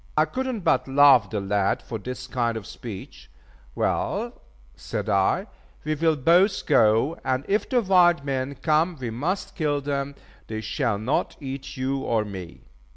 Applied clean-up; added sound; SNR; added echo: none; none; none; none.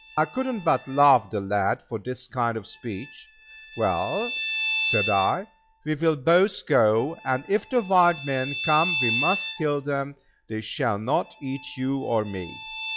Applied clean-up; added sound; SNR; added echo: classical method log-MMSE.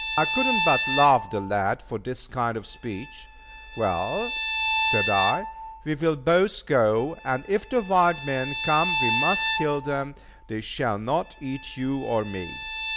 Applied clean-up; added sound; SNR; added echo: none; Bowed string instrument; 4 dB; none.